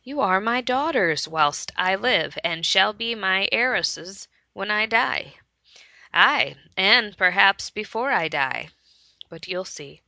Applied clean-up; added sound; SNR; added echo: none; none; none; none.